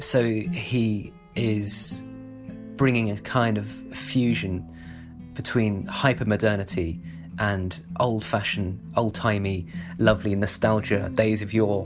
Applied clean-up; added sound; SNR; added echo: none; none; none; none.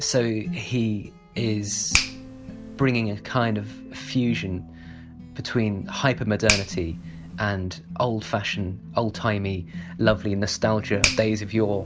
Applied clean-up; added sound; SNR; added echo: none; Finger snapping; 9 dB; none.